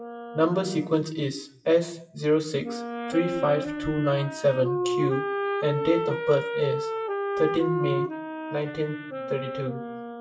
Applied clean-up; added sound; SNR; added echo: classical method WPE with log-MMSE.